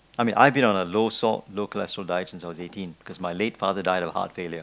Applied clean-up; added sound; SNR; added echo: none; none; none; none.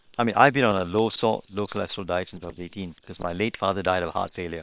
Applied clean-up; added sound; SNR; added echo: neural separator model SepFormer WHAM!.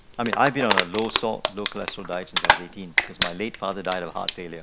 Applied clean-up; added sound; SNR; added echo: none; Crumpling, crinkling; 0 dB; none.